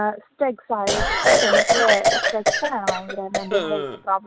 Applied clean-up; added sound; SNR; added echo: none; Cough; -5 dB; none.